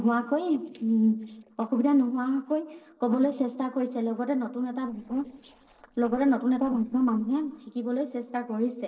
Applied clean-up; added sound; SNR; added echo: neural separator model SepFormer DNS4.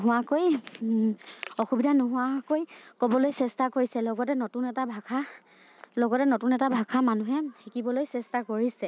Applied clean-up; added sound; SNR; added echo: none; none; none; none.